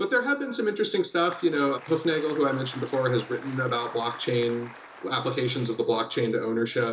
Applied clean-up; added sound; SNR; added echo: none; Applause; 20 dB; reverberation time 0.2 s.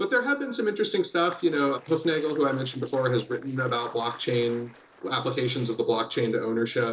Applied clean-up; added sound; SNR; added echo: neural separator model SepFormer DNS4.